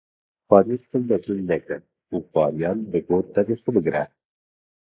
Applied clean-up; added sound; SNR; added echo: neural mask model Resemble Enhance denoiser.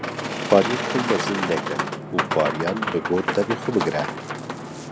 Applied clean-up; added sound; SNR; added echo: none; Boat, Water vehicle; 2 dB; none.